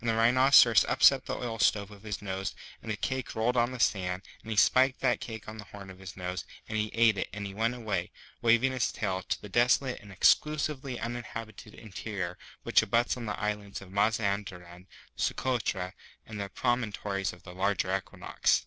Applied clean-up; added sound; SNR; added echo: none; none; none; none.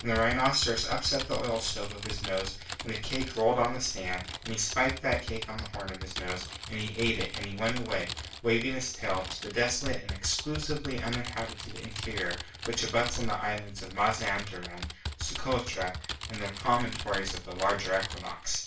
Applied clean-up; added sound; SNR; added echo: none; Typing; 9 dB; reverberation time 0.3 s.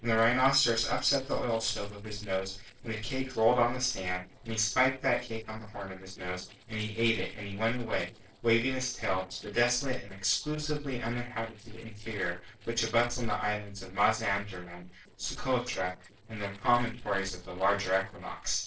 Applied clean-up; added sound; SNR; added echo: neural separator model SepFormer DNS4.